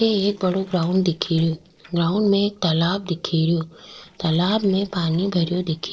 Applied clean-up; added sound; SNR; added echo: neural separator model SepFormer DNS4.